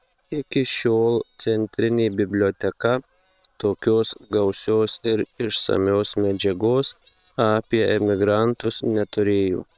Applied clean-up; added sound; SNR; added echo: neural separator model SepFormer WHAM!.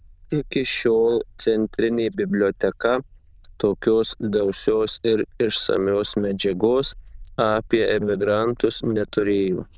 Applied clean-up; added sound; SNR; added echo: neural diffusion model UNIVERSE++.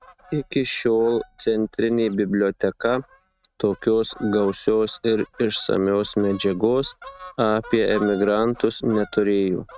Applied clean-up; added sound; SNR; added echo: neural mask model RNNoise.